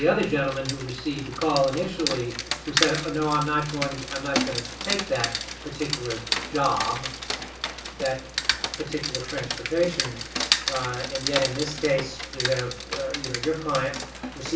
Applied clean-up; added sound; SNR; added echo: none; Rain; 3 dB; reverberation time 0.3 s.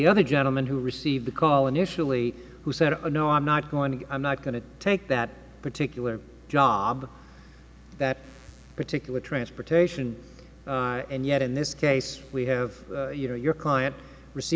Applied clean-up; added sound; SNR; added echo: none; none; none; none.